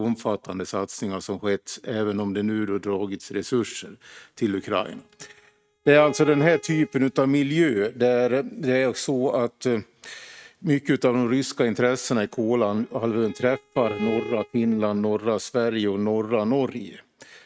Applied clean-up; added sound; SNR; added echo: neural mask model RNNoise.